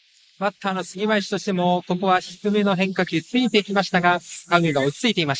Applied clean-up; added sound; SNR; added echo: neural mask model Resemble Enhance denoiser.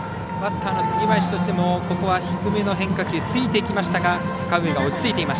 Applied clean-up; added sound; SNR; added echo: none; none; none; none.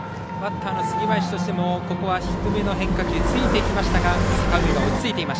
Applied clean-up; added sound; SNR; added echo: none; Motorcycle; -1 dB; none.